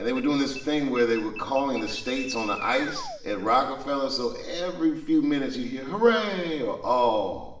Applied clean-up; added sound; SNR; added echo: none; Alarm; 14 dB; reverberation time 0.8 s.